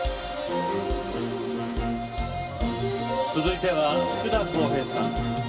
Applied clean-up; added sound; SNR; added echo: none; none; none; reverberation time 2.0 s.